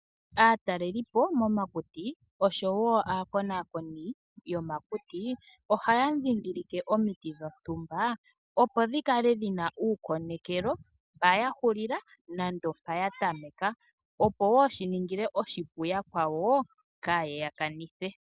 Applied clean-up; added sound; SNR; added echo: none; none; none; none.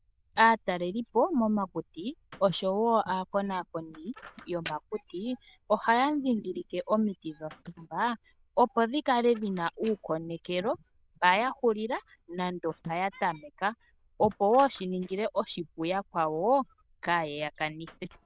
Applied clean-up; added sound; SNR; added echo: neural diffusion model UNIVERSE++.